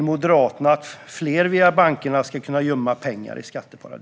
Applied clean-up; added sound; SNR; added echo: none; none; none; none.